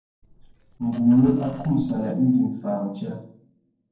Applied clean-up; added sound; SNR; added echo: neural separator model SepFormer DNS4.